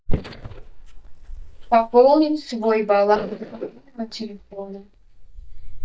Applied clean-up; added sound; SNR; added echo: neural mask model DeepFilterNet 3.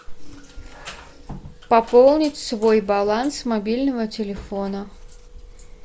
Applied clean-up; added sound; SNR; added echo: none; none; none; none.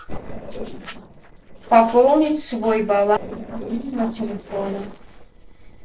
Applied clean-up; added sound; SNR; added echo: neural separator model SepFormer DNS4.